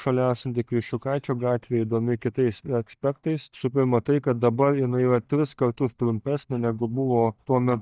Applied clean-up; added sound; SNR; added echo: neural mask model DeepFilterNet 3.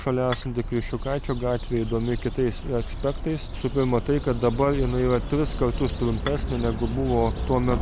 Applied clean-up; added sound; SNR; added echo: none; Dishes, pots, and pans / Chink, clink; 14 dB; none.